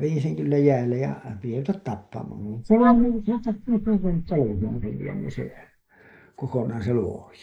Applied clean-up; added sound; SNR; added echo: neural mask model Resemble Enhance denoiser.